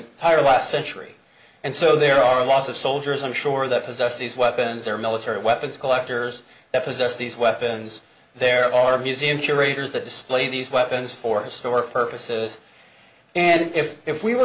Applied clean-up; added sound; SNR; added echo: none; none; none; none.